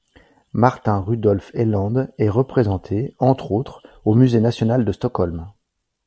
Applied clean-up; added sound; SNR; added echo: none; none; none; none.